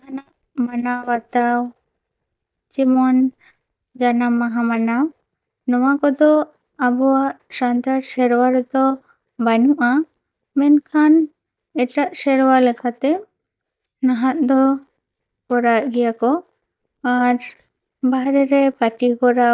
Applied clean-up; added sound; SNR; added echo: neural mask model DeepFilterNet 3.